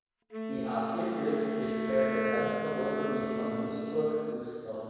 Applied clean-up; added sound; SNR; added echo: none; Wind instrument, woodwind instrument; 2 dB; reverberation time 2.2 s.